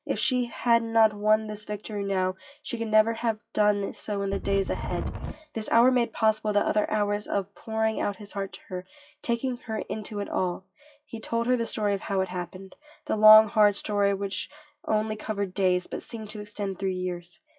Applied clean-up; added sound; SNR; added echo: classical method WPE with log-MMSE.